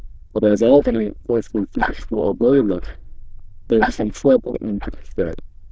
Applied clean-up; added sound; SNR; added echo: neural diffusion model UNIVERSE++.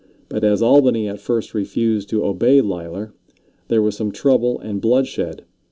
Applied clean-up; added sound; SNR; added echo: none; none; none; none.